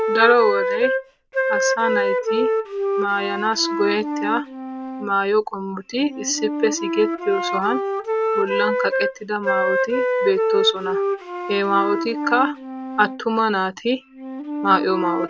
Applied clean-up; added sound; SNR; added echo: none; Wind instrument, woodwind instrument; 1 dB; none.